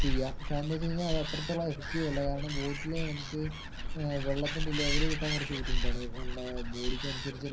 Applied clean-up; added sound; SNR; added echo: none; Animal; -2 dB; reverberation time 0.5 s.